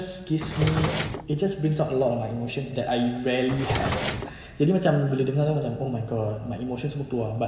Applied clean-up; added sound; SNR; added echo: none; Drawer open or close; 3 dB; reverberation time 2.9 s.